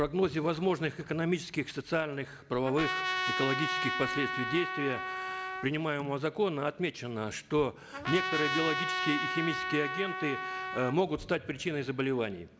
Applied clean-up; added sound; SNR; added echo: none; Trumpet; 2 dB; none.